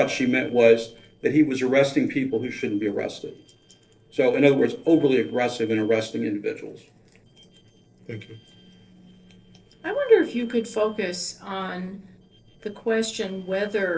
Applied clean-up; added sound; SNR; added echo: neural separator model SepFormer DNS4.